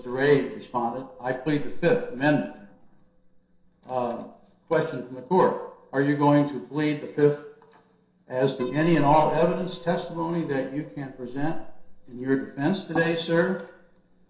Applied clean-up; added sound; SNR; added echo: neural separator model SepFormer DNS4.